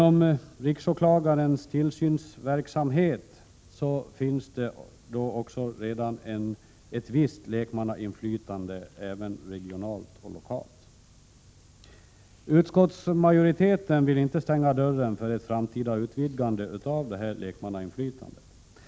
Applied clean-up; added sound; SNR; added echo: none; none; none; none.